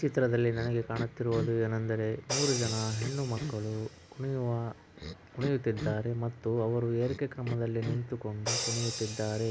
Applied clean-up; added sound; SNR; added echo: none; Crash cymbal + Cough; 8 dB; none.